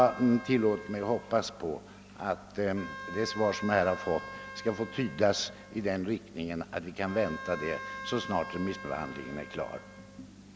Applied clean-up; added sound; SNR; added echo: none; Wind instrument, woodwind instrument; 13 dB; none.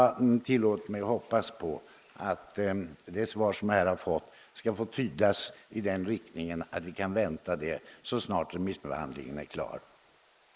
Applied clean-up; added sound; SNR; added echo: neural mask model Resemble Enhance denoiser.